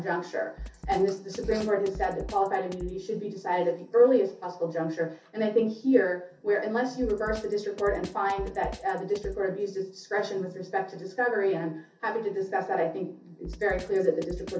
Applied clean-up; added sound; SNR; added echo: none; Drum kit; 17 dB; reverberation time 0.3 s.